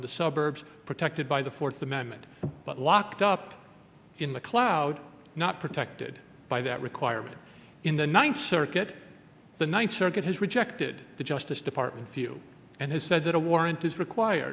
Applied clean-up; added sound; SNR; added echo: none; none; none; none.